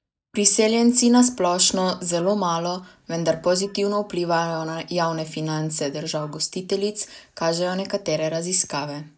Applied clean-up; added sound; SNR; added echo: neural mask model DeepFilterNet 3.